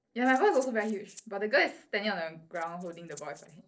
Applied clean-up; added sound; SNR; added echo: neural separator model SepFormer DNS4.